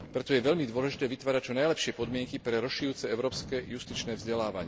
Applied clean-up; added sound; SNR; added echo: none; Fireworks; 16 dB; none.